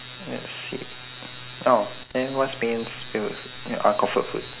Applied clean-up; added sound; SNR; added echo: none; none; none; none.